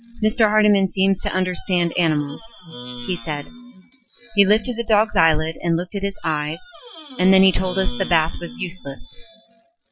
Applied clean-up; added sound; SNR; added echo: classical method Wiener filter.